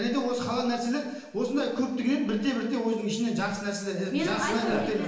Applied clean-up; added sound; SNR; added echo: none; none; none; reverberation time 1.1 s.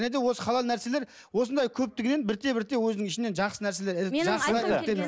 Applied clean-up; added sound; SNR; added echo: none; none; none; none.